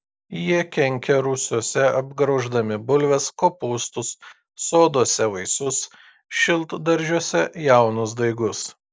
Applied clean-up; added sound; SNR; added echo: none; none; none; none.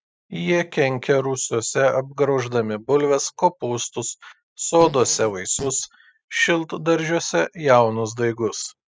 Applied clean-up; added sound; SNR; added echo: classical method spectral subtraction.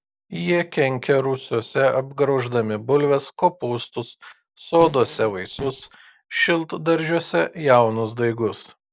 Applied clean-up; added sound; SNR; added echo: none; Fart; 16 dB; none.